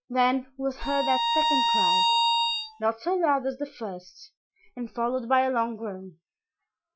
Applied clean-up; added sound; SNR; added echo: classical method Wiener filter.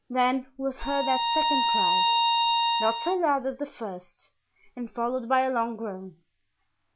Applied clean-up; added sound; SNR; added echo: none; Bowed string instrument; -5 dB; none.